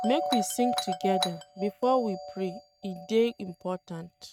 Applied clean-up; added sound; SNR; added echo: neural mask model RNNoise.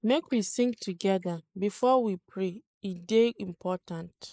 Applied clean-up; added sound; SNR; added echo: neural mask model Resemble Enhance denoiser.